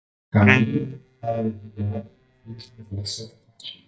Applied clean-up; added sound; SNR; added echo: neural mask model DeepFilterNet 3.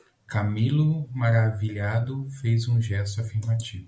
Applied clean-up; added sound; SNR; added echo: none; none; none; none.